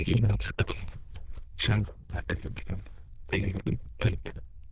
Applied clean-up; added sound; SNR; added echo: neural diffusion model UNIVERSE++.